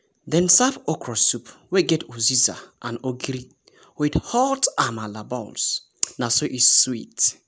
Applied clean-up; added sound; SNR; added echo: none; none; none; none.